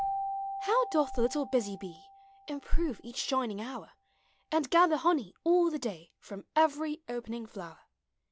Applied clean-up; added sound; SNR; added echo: none; Keyboard (musical); 13 dB; none.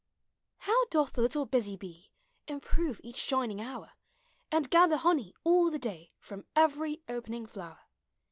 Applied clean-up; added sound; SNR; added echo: none; none; none; none.